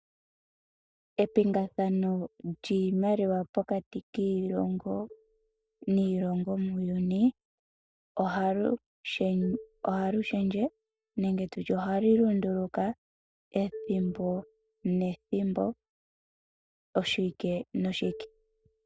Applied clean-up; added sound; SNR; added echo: neural mask model DeepFilterNet 3.